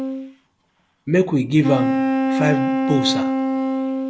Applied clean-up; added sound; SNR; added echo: none; Wind instrument, woodwind instrument; -1 dB; none.